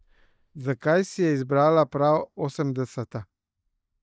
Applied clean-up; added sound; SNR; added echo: neural mask model DeepFilterNet 3.